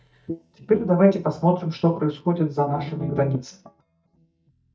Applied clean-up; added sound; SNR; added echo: neural mask model DeepFilterNet 3.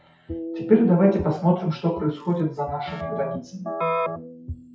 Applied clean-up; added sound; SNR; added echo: classical method WPE with log-MMSE.